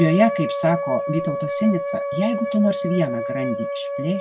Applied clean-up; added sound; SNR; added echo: none; Wind instrument, woodwind instrument; 4 dB; none.